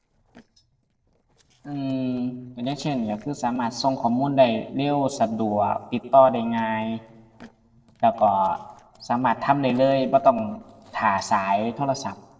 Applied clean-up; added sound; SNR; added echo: neural separator model SepFormer DNS4.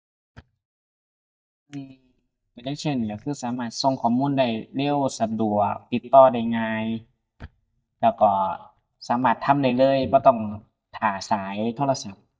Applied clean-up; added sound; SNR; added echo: neural mask model DeepFilterNet 3.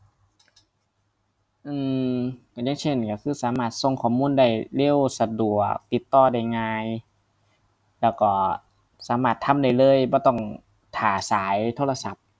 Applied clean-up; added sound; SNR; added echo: none; none; none; none.